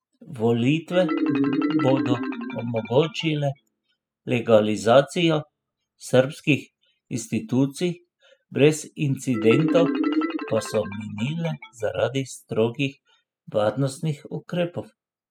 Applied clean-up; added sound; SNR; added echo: classical method spectral subtraction.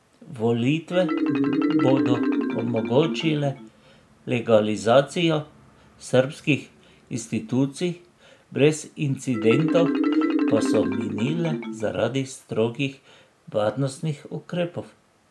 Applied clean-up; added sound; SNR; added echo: none; Marimba, xylophone; 4 dB; none.